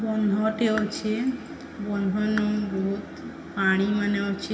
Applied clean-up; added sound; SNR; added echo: none; Raindrop / Drip; 15 dB; reverberation time 2.2 s.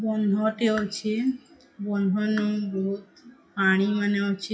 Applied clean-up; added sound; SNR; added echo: classical method WPE with log-MMSE.